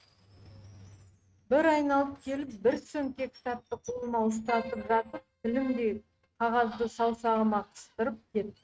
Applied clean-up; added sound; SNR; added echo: neural mask model RNNoise.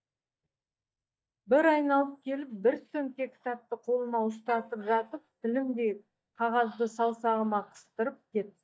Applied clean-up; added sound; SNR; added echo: neural mask model DeepFilterNet 3.